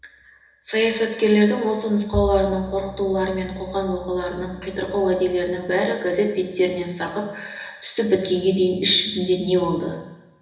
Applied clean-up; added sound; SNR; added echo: none; Bowed string instrument; 13 dB; reverberation time 1.0 s.